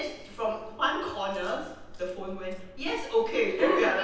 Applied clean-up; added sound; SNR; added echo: none; Chewing, mastication; 14 dB; reverberation time 0.9 s.